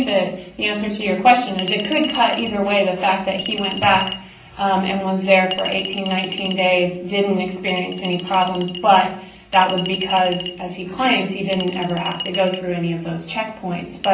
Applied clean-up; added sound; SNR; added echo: none; Chink, clink; 12 dB; reverberation time 0.6 s.